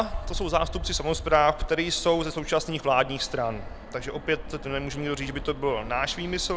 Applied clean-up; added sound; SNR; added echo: none; Fixed-wing aircraft, airplane; 9 dB; none.